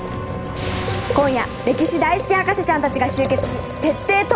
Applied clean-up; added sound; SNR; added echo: none; Boiling + Wind instrument, woodwind instrument; 9 dB; none.